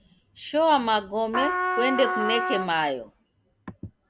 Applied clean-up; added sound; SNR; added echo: none; Trumpet; 2 dB; none.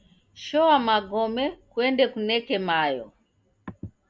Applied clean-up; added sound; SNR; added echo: none; none; none; none.